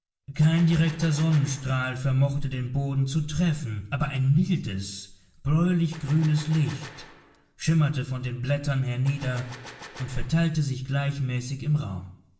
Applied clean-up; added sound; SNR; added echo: none; Gunshot, gunfire; 20 dB; reverberation time 0.7 s.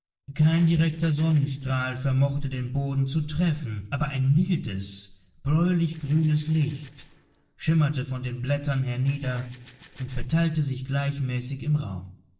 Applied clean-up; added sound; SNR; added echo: neural separator model SepFormer DNS4.